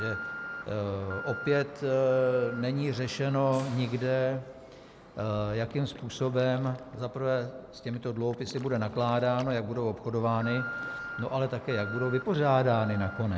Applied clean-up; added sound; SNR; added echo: none; Alarm; 13 dB; none.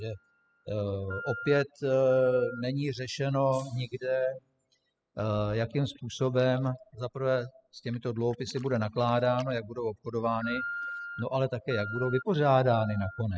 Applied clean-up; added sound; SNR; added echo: classical method spectral subtraction.